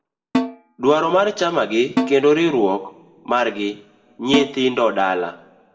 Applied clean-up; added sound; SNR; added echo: none; Snare drum; 7 dB; reverberation time 0.7 s.